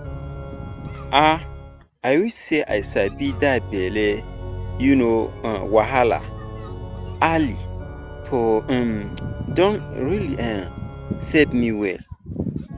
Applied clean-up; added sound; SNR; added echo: none; Organ; 11 dB; none.